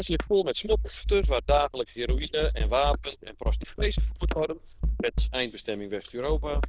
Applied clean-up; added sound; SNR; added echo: neural diffusion model UNIVERSE++.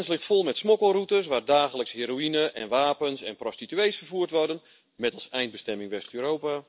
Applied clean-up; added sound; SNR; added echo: none; none; none; none.